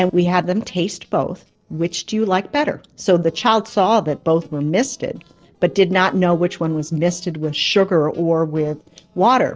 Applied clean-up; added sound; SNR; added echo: neural separator model SepFormer DNS4.